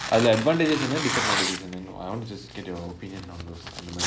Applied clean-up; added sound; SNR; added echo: none; Tearing; 5 dB; none.